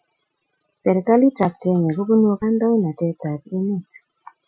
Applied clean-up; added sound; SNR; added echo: classical method Wiener filter.